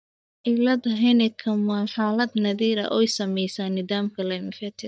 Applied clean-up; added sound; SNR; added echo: neural mask model DeepFilterNet 3.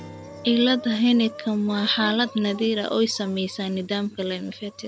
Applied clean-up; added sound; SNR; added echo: none; Chicken, rooster + Strum; 20 dB; none.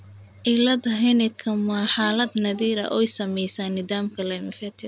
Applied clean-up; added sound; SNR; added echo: none; none; none; none.